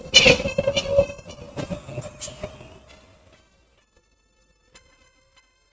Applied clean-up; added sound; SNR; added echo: neural mask model RNNoise.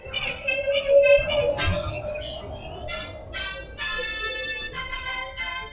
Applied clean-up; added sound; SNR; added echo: classical method log-MMSE.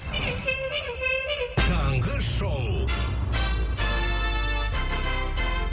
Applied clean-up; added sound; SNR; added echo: none; none; none; none.